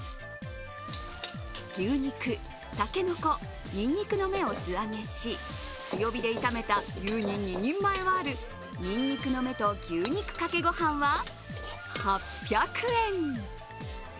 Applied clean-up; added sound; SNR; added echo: none; none; none; none.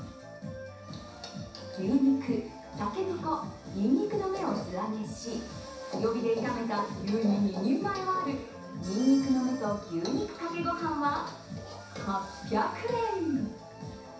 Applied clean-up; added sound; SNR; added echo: none; none; none; reverberation time 0.7 s.